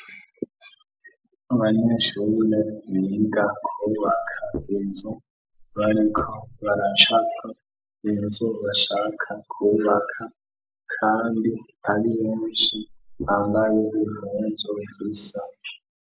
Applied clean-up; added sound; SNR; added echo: neural mask model Resemble Enhance denoiser.